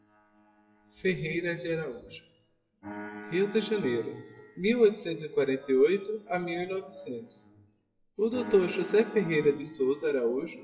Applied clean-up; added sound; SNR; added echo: classical method WPE with log-MMSE.